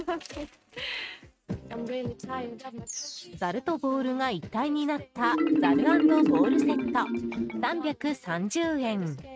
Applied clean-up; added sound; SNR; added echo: neural mask model RNNoise.